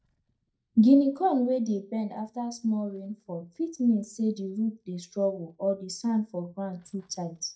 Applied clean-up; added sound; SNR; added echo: neural mask model DeepFilterNet 3.